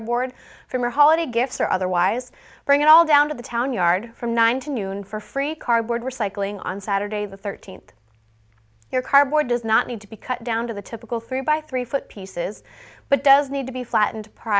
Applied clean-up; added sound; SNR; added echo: none; none; none; none.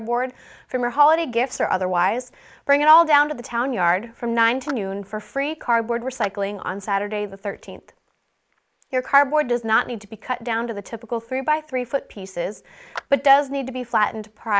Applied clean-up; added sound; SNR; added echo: neural mask model Resemble Enhance denoiser.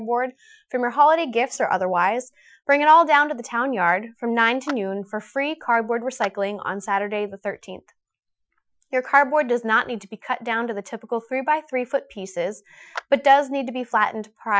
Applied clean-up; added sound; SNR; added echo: classical method Wiener filter.